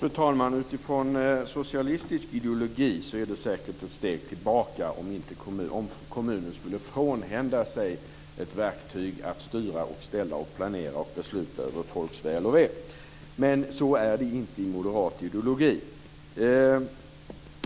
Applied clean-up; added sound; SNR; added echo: none; none; none; none.